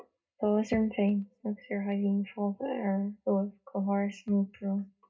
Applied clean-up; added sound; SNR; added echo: none; none; none; reverberation time 0.2 s.